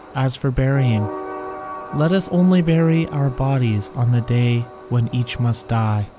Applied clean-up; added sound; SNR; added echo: none; Train; 15 dB; none.